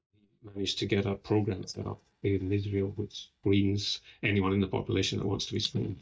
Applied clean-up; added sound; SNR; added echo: neural mask model DeepFilterNet 3.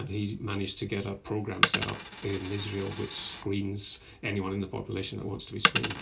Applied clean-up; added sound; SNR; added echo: none; Coin (dropping); -1 dB; reverberation time 0.2 s.